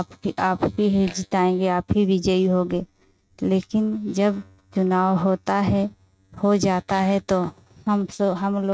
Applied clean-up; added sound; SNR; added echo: neural mask model RNNoise.